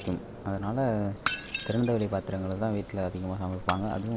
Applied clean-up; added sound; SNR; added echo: none; Shatter; 11 dB; none.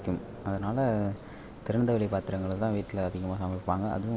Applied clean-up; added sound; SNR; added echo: none; none; none; none.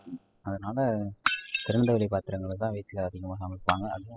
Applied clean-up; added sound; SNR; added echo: classical method spectral subtraction.